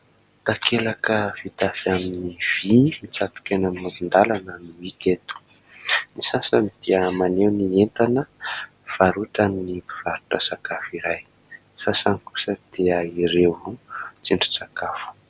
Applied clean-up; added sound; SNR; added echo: none; none; none; none.